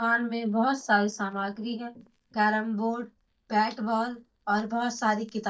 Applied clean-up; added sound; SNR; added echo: neural mask model DeepFilterNet 3.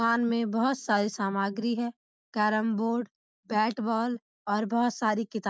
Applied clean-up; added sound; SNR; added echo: none; none; none; none.